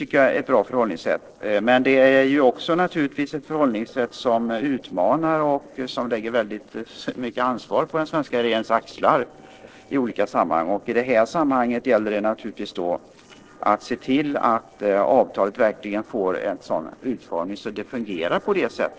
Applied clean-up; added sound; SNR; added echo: neural separator model SepFormer DNS4.